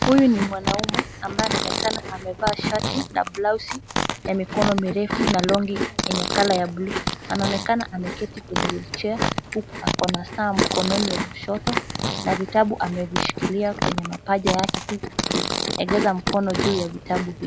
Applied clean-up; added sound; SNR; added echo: none; Chewing, mastication + Fart; 2 dB; none.